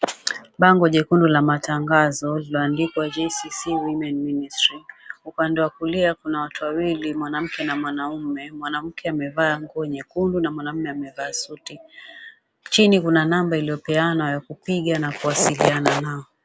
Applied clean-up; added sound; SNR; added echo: none; none; none; none.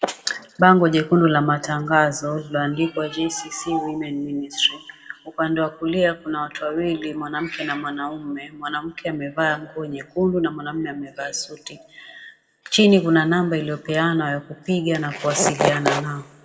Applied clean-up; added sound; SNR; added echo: none; none; none; reverberation time 0.6 s.